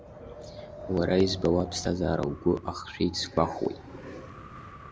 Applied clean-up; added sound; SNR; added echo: none; Wind; 16 dB; none.